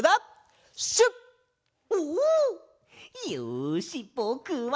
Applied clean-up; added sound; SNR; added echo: none; none; none; none.